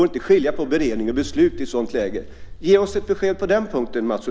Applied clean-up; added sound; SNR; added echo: none; Walk, footsteps; 12 dB; none.